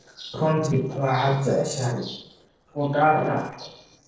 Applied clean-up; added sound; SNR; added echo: neural separator model SepFormer DNS4.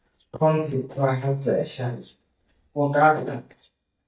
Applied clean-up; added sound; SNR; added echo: neural mask model DeepFilterNet 3.